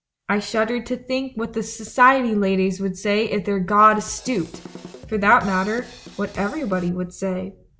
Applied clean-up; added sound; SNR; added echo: none; Drum kit; 18 dB; none.